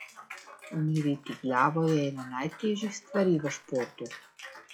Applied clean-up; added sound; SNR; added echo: classical method log-MMSE.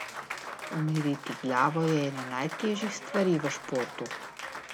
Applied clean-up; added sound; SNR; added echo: none; Applause; 9 dB; none.